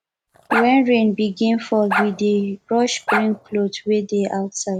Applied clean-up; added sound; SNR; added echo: none; Bark; 7 dB; none.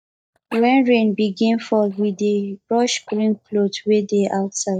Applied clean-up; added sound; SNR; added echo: neural mask model DeepFilterNet 3.